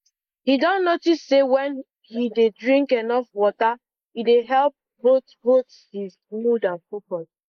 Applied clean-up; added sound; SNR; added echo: neural mask model Resemble Enhance denoiser.